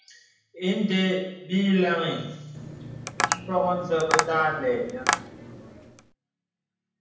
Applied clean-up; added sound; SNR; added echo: none; Tap; 3 dB; reverberation time 0.9 s.